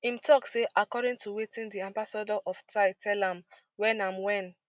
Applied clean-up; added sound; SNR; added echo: none; none; none; none.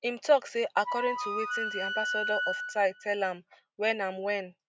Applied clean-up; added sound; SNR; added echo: none; Wind instrument, woodwind instrument; 3 dB; none.